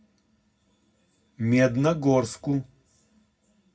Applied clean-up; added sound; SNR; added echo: none; none; none; reverberation time 0.3 s.